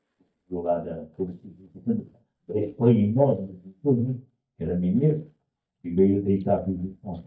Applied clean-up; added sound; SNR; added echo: neural mask model DeepFilterNet 3.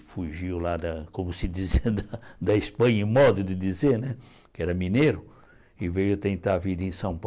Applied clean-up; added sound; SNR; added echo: none; none; none; none.